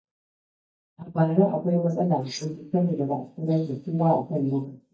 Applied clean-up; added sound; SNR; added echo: neural mask model DeepFilterNet 3.